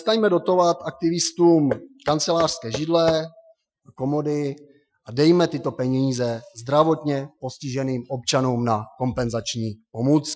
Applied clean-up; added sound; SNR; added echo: classical method Wiener filter.